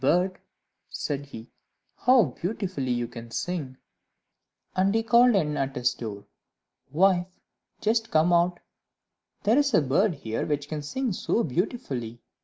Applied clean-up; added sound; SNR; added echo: none; none; none; none.